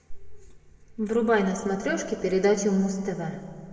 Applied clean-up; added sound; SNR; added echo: none; none; none; reverberation time 2.0 s.